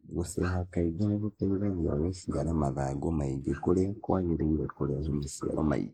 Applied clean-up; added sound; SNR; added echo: neural mask model Resemble Enhance denoiser.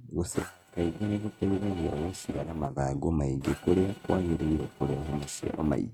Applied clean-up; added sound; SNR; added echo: neural mask model RNNoise.